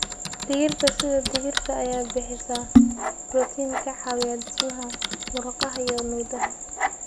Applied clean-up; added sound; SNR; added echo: none; Typing; -1 dB; none.